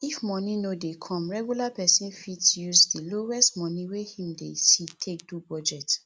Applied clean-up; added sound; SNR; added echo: none; none; none; none.